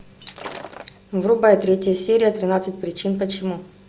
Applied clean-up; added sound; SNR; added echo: none; Shatter; 18 dB; none.